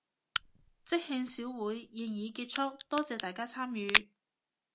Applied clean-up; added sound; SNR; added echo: none; Crack; -3 dB; none.